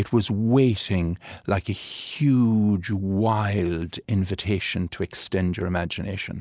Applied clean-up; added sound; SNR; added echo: none; none; none; none.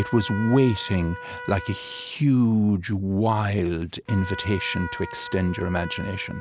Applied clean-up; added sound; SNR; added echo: none; Trumpet; 14 dB; none.